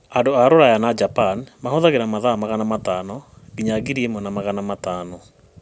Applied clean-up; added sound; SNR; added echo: none; none; none; none.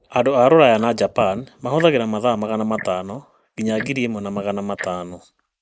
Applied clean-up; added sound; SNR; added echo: neural mask model Resemble Enhance denoiser.